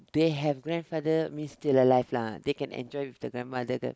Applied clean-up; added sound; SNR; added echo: none; none; none; none.